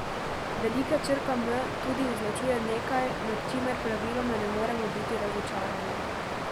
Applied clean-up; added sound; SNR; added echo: none; Water; 0 dB; none.